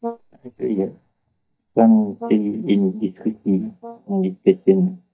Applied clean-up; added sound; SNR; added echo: neural mask model DeepFilterNet 3.